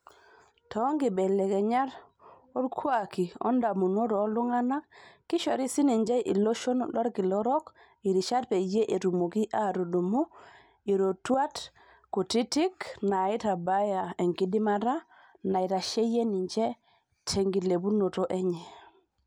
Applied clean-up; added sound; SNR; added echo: none; none; none; none.